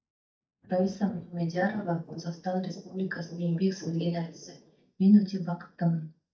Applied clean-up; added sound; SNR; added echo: neural mask model DeepFilterNet 3.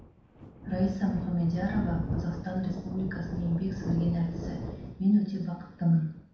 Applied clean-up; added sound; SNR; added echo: none; Thunder; 8 dB; reverberation time 0.6 s.